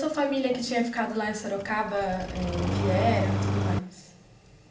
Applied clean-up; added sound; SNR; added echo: none; Engine starting; -1 dB; reverberation time 0.7 s.